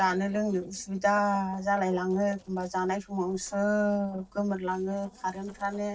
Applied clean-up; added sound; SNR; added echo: neural separator model SepFormer DNS4.